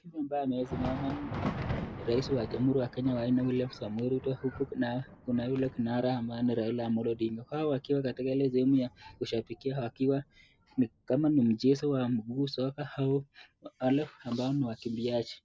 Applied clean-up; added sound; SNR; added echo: none; Thunder; 14 dB; none.